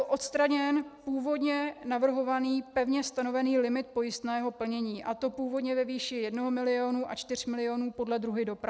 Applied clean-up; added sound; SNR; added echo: none; none; none; none.